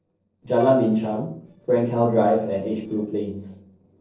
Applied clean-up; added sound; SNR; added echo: neural separator model SepFormer DNS4.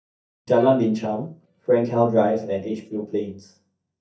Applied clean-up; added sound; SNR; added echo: neural mask model DeepFilterNet 3.